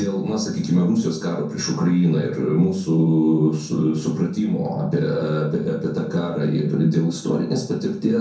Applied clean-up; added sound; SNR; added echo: none; none; none; reverberation time 0.5 s.